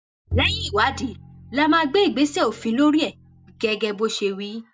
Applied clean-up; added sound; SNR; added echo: none; Bowed string instrument; 12 dB; none.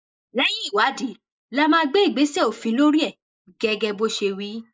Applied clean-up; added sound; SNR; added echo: neural mask model Resemble Enhance denoiser.